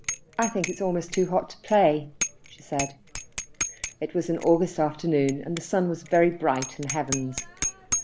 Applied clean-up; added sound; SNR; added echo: none; Bicycle bell; 9 dB; none.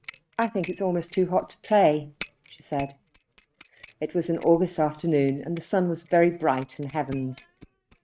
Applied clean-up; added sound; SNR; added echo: neural mask model RNNoise.